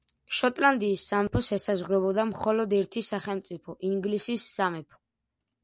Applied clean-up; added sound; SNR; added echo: none; none; none; none.